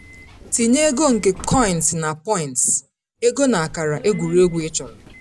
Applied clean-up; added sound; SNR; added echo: none; Subway, metro, underground; 18 dB; none.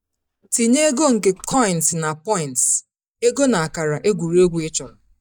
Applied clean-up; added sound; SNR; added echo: neural mask model DeepFilterNet 3.